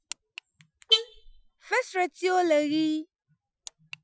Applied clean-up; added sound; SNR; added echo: classical method Wiener filter.